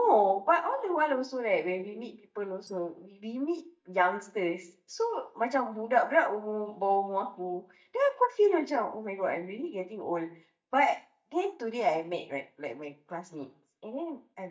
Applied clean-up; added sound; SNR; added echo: neural mask model DeepFilterNet 3.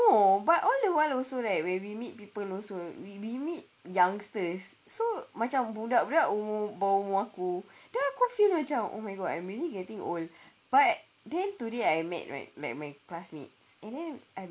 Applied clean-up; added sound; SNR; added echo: none; none; none; none.